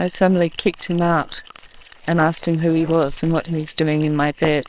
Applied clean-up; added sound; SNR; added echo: neural separator model SepFormer WHAMR!.